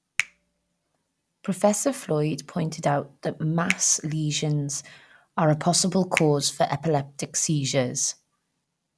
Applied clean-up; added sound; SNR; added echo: none; Finger snapping; 12 dB; none.